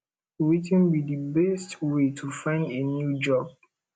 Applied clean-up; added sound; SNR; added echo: none; none; none; none.